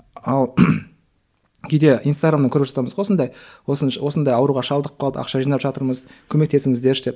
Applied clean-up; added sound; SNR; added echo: none; none; none; none.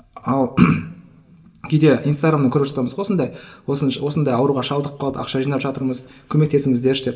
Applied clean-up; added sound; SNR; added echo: none; none; none; reverberation time 0.8 s.